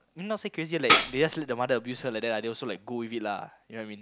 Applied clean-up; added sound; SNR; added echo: none; Tambourine; -3 dB; none.